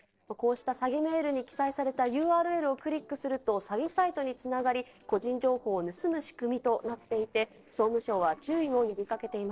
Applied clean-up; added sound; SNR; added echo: neural separator model SepFormer DNS4.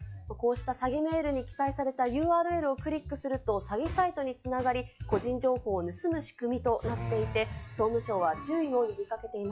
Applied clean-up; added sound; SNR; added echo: classical method log-MMSE.